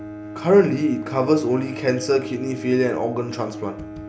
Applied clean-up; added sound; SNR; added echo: none; Bowed string instrument; 12 dB; none.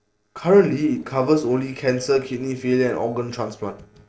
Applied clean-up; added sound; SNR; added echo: neural separator model SepFormer DNS4.